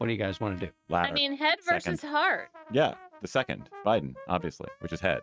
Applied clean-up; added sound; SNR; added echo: neural mask model RNNoise.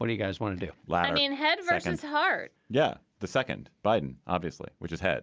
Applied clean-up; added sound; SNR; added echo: none; none; none; none.